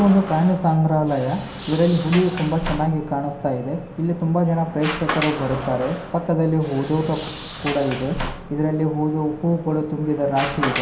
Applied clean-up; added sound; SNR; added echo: none; Sliding door; 10 dB; reverberation time 0.3 s.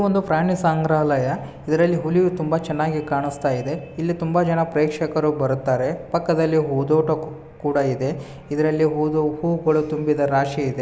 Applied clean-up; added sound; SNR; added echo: none; none; none; none.